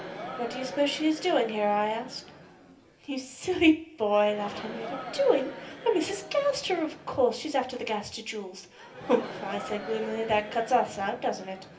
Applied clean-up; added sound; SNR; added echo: none; Crowd; 14 dB; reverberation time 0.3 s.